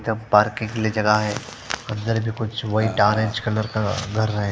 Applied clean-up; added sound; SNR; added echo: none; Burping, eructation; 10 dB; none.